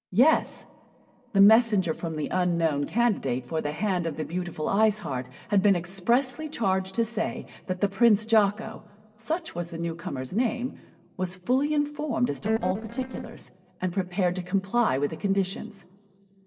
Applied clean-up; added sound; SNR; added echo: neural separator model SepFormer DNS4.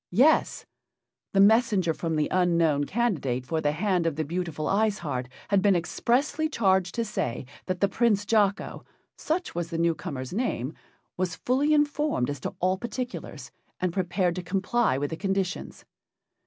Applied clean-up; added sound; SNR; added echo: none; none; none; none.